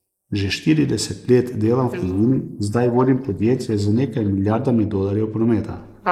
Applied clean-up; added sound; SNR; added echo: neural mask model Resemble Enhance denoiser.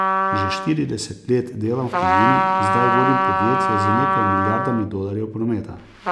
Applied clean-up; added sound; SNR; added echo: none; Trumpet; -2 dB; none.